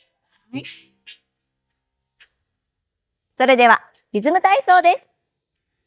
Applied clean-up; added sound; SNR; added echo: neural mask model DeepFilterNet 3.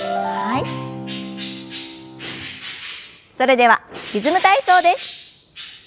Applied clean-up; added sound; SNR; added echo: none; Bird; 16 dB; none.